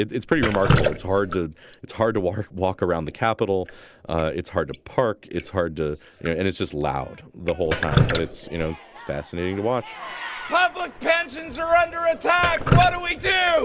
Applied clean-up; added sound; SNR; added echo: none; Drip; 5 dB; none.